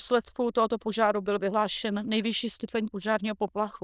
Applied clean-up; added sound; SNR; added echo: neural diffusion model UNIVERSE++.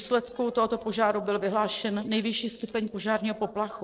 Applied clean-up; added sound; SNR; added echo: neural separator model SepFormer DNS4.